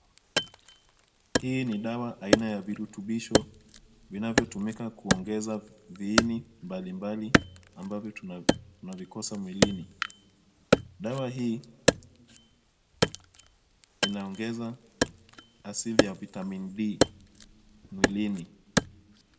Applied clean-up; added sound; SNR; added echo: none; Wood; -4 dB; reverberation time 1.6 s.